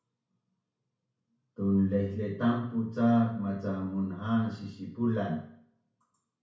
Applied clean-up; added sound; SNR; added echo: none; none; none; reverberation time 0.6 s.